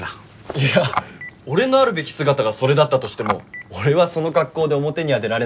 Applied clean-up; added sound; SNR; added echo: none; Telephone; 14 dB; none.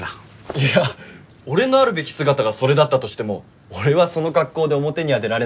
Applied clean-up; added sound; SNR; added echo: none; none; none; none.